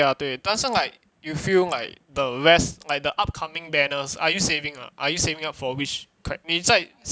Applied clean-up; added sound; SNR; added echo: none; none; none; none.